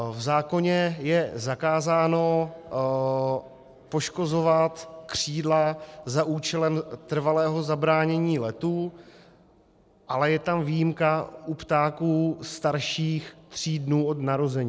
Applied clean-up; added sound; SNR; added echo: none; none; none; none.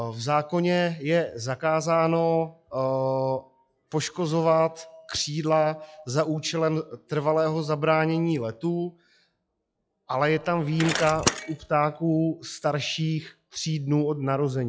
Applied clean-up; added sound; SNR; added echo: classical method log-MMSE.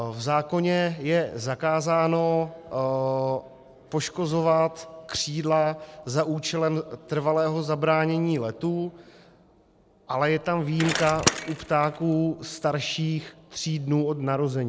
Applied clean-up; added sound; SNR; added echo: none; Bicycle; 6 dB; none.